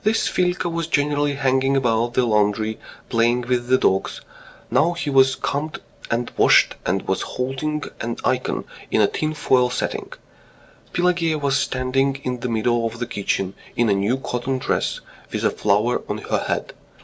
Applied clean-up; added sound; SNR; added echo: none; none; none; none.